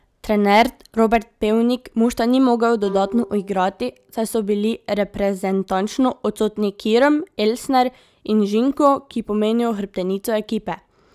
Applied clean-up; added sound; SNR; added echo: none; Bowed string instrument; 20 dB; none.